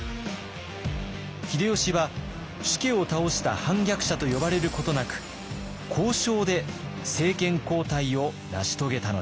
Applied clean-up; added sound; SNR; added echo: none; Car passing by; 16 dB; none.